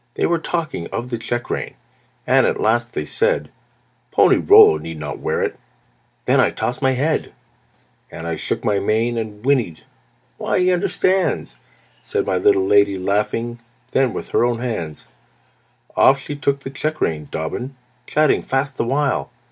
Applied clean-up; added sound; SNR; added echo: none; none; none; none.